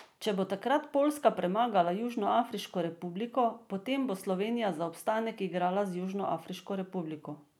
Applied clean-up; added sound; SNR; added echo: none; none; none; none.